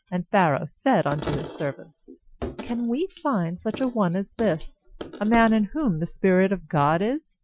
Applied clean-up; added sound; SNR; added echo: classical method Wiener filter.